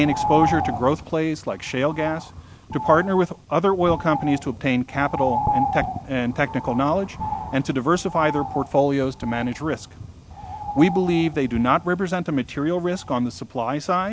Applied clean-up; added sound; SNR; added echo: none; Bird; 7 dB; none.